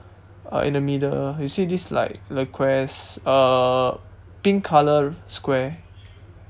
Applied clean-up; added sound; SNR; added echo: none; none; none; none.